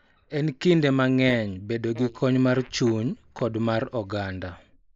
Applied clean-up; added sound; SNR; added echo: neural mask model Resemble Enhance denoiser.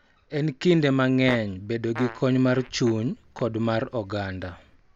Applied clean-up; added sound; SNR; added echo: none; Fart; 18 dB; none.